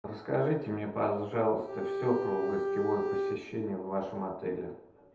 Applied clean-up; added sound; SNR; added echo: none; Bowed string instrument; 1 dB; reverberation time 0.7 s.